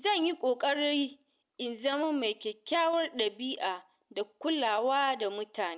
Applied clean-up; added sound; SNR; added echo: none; none; none; none.